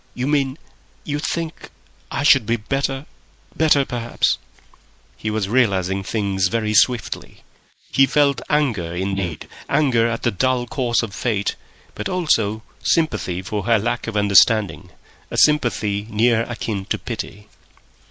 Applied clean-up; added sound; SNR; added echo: neural mask model Resemble Enhance denoiser.